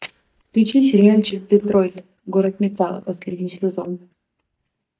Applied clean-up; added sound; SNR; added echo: neural mask model DeepFilterNet 3.